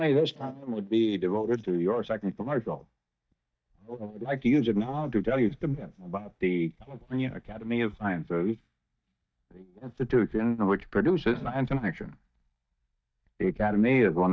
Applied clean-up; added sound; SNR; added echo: neural mask model DeepFilterNet 3.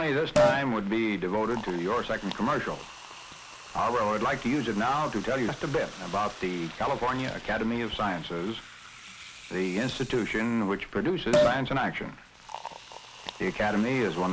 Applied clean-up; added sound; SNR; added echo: none; Liquid; 6 dB; none.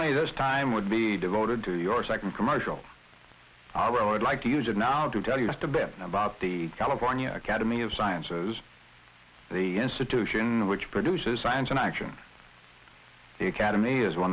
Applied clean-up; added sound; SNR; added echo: none; none; none; none.